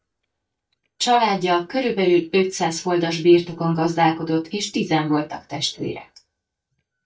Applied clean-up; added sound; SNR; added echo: neural mask model DeepFilterNet 3.